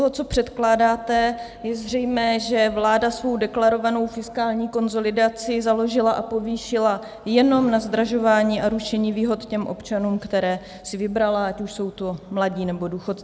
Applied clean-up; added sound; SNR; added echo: none; none; none; none.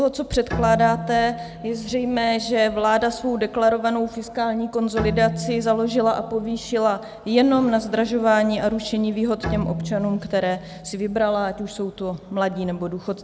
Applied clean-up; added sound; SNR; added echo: none; Bowed string instrument; 12 dB; none.